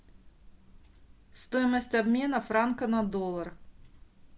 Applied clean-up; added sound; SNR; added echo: none; none; none; none.